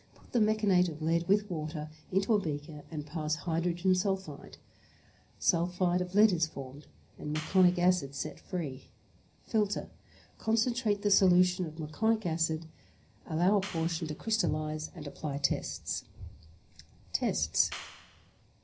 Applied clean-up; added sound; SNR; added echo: none; Clapping; 15 dB; reverberation time 0.4 s.